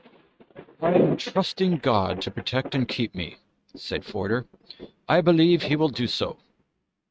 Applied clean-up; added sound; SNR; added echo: neural mask model RNNoise.